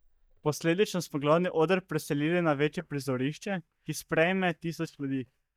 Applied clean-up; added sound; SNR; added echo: neural mask model DeepFilterNet 3.